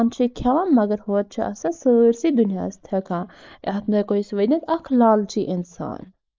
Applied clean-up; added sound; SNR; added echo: neural mask model Resemble Enhance denoiser.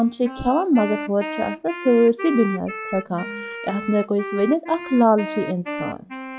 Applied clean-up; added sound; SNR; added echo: classical method log-MMSE.